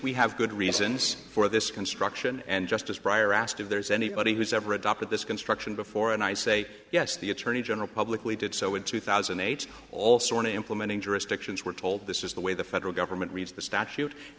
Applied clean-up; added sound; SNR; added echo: none; none; none; none.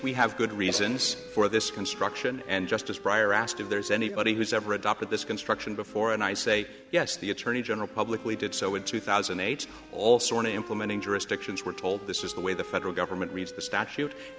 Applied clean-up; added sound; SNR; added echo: none; Wind instrument, woodwind instrument; 17 dB; none.